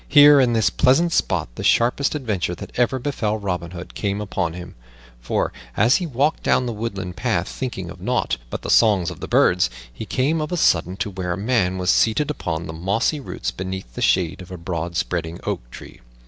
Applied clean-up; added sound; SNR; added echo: none; none; none; none.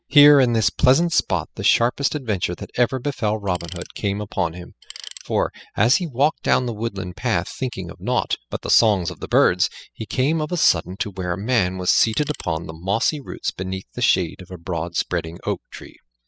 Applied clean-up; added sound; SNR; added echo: classical method spectral subtraction.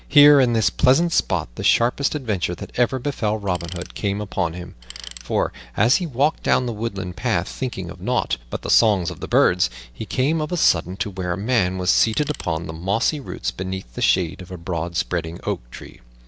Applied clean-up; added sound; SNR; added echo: none; Tools; 17 dB; none.